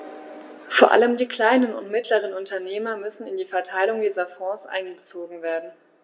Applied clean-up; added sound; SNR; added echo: none; none; none; reverberation time 0.7 s.